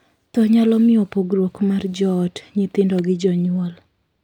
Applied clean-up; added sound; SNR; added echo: none; none; none; none.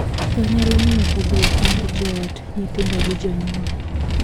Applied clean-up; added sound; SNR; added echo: none; Vehicle; -5 dB; none.